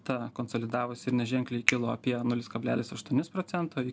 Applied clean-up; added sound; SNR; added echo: none; Finger snapping; 7 dB; none.